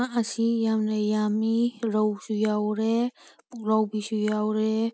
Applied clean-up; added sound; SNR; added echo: none; none; none; none.